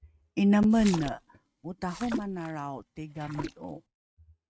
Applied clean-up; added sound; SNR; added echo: neural mask model RNNoise.